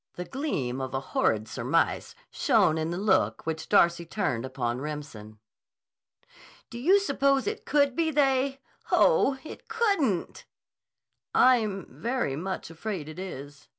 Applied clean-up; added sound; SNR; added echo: none; none; none; none.